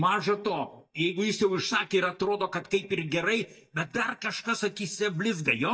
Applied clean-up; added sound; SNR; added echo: neural mask model DeepFilterNet 3.